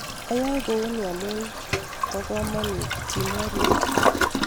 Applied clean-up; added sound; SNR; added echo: none; Toilet flush; -4 dB; none.